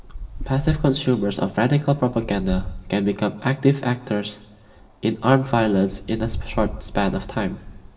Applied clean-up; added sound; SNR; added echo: none; Wind; 12 dB; reverberation time 0.9 s.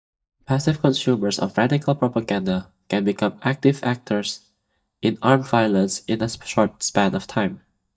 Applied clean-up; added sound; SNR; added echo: neural mask model DeepFilterNet 3.